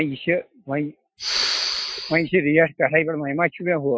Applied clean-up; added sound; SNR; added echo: classical method Wiener filter.